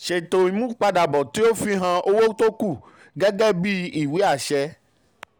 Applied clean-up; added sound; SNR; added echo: none; none; none; none.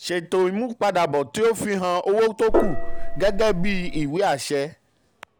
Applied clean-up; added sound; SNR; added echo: none; Gong; -2 dB; none.